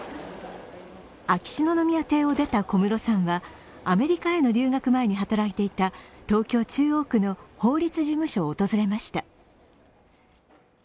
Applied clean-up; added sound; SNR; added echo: none; none; none; none.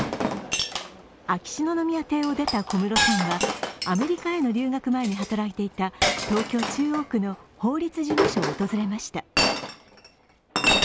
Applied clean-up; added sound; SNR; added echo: none; Chink, clink; 1 dB; none.